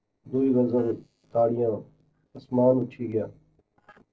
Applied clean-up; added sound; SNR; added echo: neural separator model SepFormer DNS4.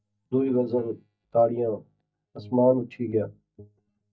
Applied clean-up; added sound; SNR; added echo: neural mask model DeepFilterNet 3.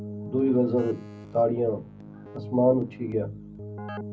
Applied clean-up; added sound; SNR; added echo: none; Keyboard (musical); 13 dB; reverberation time 0.4 s.